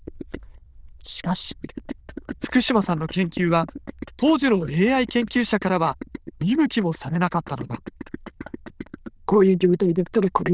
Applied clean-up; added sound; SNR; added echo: neural diffusion model UNIVERSE++.